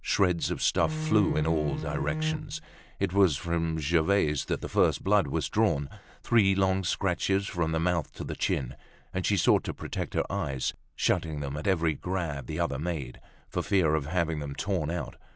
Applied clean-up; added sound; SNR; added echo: none; Bowed string instrument; 5 dB; none.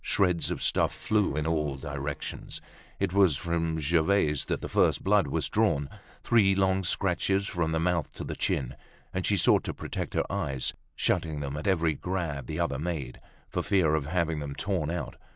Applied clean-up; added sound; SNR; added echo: neural separator model SepFormer DNS4.